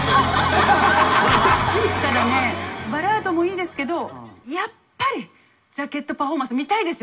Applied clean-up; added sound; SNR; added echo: none; none; none; reverberation time 0.2 s.